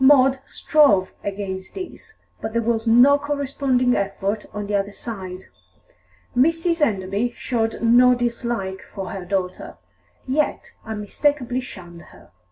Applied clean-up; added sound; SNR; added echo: none; none; none; none.